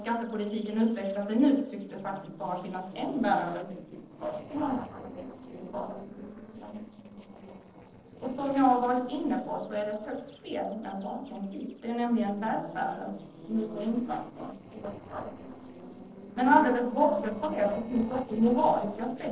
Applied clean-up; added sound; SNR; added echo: neural separator model SepFormer DNS4.